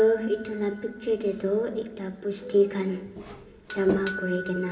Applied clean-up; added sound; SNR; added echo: none; Doorbell; 12 dB; reverberation time 3.0 s.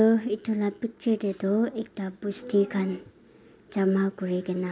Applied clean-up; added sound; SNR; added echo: none; none; none; none.